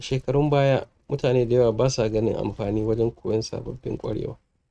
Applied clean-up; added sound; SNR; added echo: neural mask model RNNoise.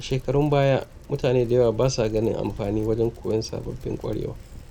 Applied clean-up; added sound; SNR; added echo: none; Bicycle; 15 dB; none.